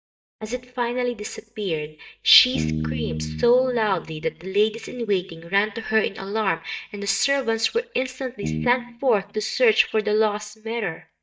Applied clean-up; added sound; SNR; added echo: neural mask model DeepFilterNet 3.